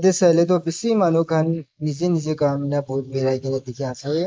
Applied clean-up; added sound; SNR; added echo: neural mask model Resemble Enhance denoiser.